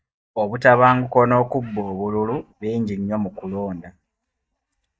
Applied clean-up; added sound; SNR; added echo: neural mask model DeepFilterNet 3.